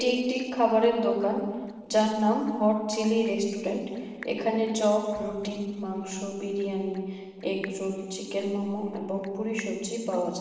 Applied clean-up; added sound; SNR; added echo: neural separator model SepFormer DNS4.